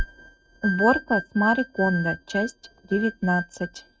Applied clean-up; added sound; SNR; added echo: neural mask model RNNoise.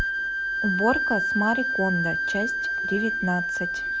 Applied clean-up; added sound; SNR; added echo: none; Wind instrument, woodwind instrument; -2 dB; none.